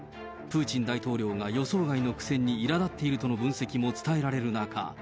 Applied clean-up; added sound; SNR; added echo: none; none; none; none.